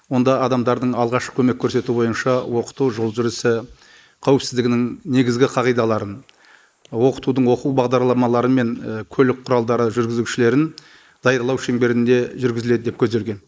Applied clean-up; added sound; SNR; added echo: neural mask model Resemble Enhance denoiser.